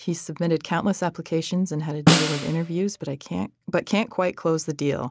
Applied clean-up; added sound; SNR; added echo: none; Snare drum; -1 dB; none.